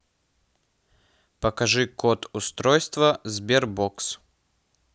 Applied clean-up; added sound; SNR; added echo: none; none; none; none.